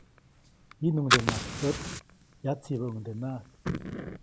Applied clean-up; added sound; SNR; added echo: none; Fire; 0 dB; none.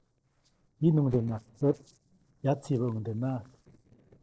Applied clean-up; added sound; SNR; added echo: neural separator model SepFormer DNS4.